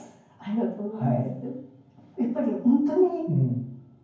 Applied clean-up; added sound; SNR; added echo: none; none; none; reverberation time 0.9 s.